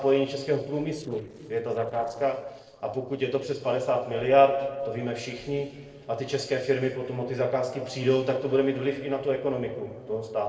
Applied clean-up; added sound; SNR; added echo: neural separator model SepFormer DNS4.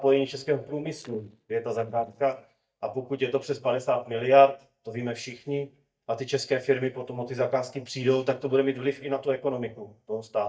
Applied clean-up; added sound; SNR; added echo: neural mask model DeepFilterNet 3.